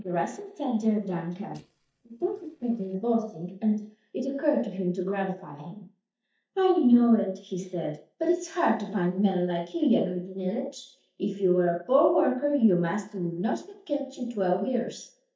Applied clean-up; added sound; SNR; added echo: neural mask model DeepFilterNet 3.